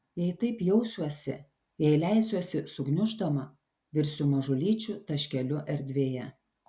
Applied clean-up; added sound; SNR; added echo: none; none; none; none.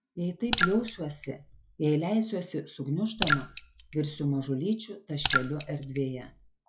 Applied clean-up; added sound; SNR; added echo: classical method log-MMSE.